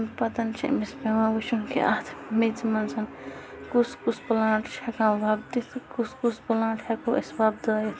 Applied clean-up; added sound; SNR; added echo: none; none; none; none.